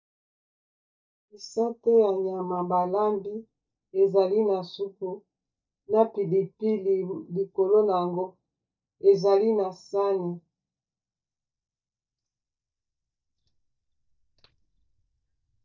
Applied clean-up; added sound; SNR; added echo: neural mask model DeepFilterNet 3.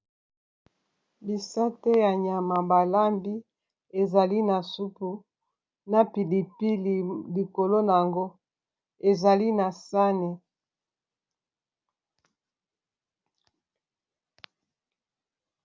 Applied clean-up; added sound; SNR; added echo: none; none; none; none.